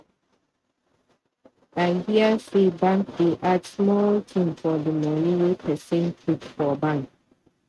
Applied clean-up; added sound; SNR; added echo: neural mask model RNNoise.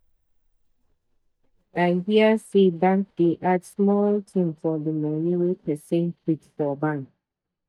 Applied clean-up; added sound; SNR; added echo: neural mask model DeepFilterNet 3.